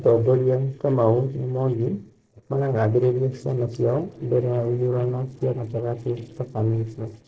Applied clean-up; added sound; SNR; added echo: neural separator model SepFormer DNS4.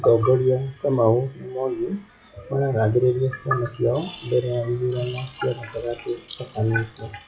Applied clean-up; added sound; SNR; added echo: classical method WPE with log-MMSE.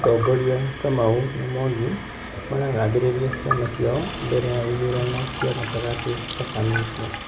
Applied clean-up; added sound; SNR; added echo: none; Sink (filling or washing) / Water tap, faucet; 7 dB; reverberation time 0.3 s.